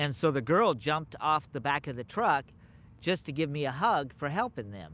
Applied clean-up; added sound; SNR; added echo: none; none; none; none.